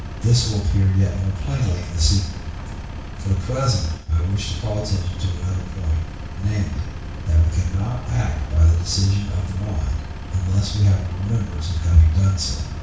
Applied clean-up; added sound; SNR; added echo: none; Engine; 10 dB; reverberation time 0.6 s.